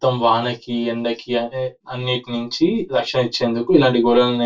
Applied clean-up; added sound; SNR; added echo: none; none; none; reverberation time 0.1 s.